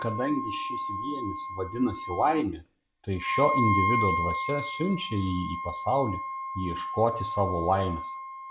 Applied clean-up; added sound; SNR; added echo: none; Wind instrument, woodwind instrument; 3 dB; none.